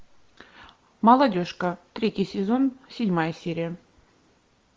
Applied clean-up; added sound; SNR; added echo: none; none; none; none.